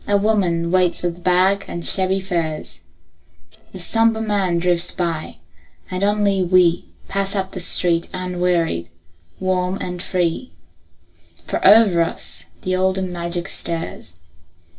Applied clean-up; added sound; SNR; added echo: neural separator model SepFormer DNS4.